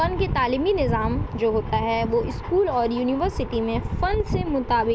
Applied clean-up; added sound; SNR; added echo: none; none; none; none.